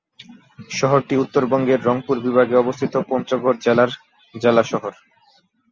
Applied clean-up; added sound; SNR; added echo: none; none; none; none.